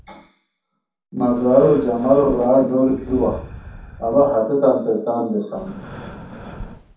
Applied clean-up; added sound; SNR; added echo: none; Breathing; 18 dB; reverberation time 0.7 s.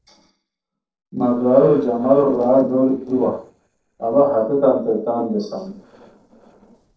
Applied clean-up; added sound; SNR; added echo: neural separator model SepFormer DNS4.